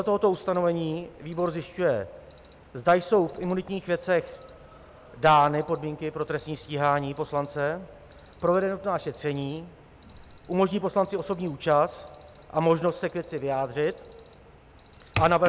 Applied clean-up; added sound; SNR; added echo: none; Alarm; 13 dB; none.